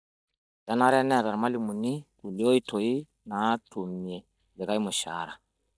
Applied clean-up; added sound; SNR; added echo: neural mask model DeepFilterNet 3.